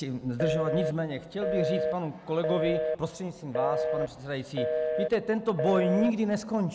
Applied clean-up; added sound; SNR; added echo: none; Telephone; 1 dB; none.